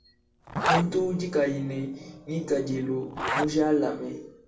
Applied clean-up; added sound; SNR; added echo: none; Zipper (clothing); 6 dB; reverberation time 0.3 s.